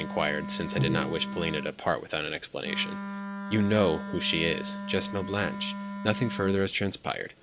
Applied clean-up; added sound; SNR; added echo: none; Bowed string instrument + Wind instrument, woodwind instrument; 7 dB; none.